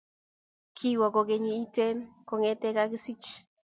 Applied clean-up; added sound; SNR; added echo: none; none; none; none.